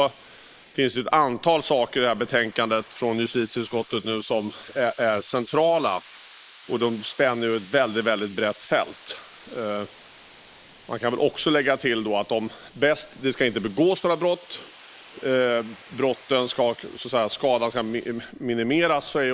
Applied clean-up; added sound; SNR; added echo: neural mask model Resemble Enhance denoiser.